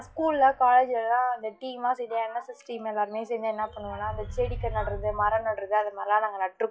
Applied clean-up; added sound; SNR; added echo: classical method log-MMSE.